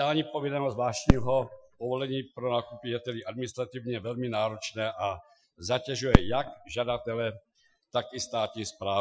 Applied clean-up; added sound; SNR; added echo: classical method Wiener filter.